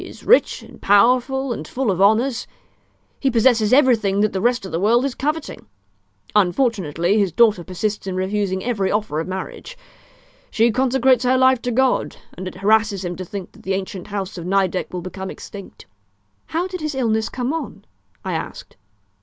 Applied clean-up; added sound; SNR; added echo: none; none; none; none.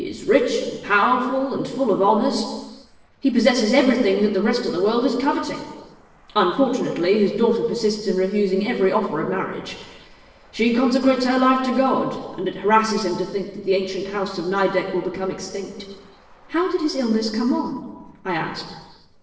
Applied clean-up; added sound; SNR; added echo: neural separator model SepFormer DNS4.